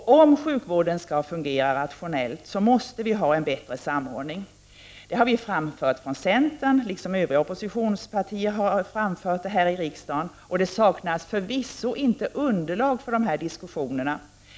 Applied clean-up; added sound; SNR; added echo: none; none; none; none.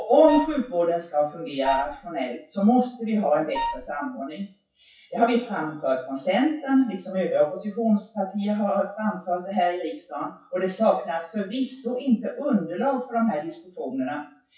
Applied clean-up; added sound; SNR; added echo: classical method WPE with log-MMSE.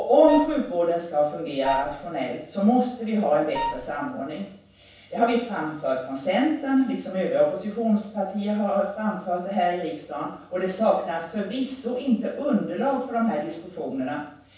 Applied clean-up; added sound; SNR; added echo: none; Wind instrument, woodwind instrument; 6 dB; reverberation time 0.7 s.